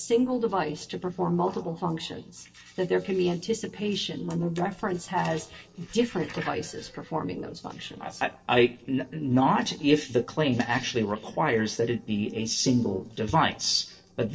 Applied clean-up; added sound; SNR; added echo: neural separator model SepFormer DNS4.